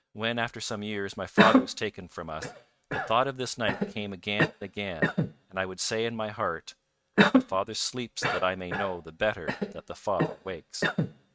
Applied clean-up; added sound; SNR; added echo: neural mask model RNNoise.